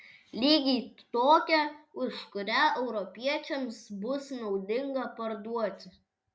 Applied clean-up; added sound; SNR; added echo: none; none; none; none.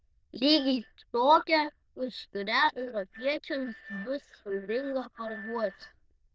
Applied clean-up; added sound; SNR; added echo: neural diffusion model UNIVERSE++.